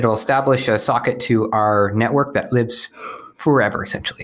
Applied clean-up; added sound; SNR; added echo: none; none; none; none.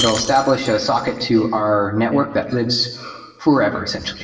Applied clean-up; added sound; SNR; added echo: none; Shatter; 14 dB; reverberation time 1.2 s.